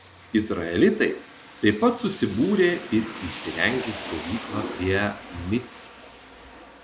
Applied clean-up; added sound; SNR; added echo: none; Rain; 13 dB; none.